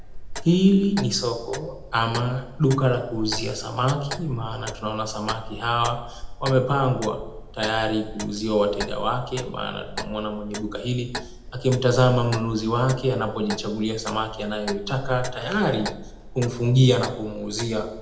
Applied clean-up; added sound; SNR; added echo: none; Clock; 11 dB; reverberation time 0.7 s.